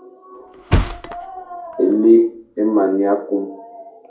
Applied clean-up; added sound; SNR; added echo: none; Thump, thud; 6 dB; reverberation time 0.4 s.